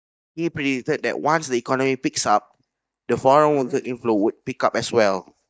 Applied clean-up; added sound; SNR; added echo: neural mask model DeepFilterNet 3.